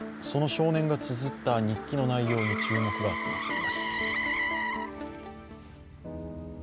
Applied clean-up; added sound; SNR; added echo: none; Motor vehicle (road); 4 dB; none.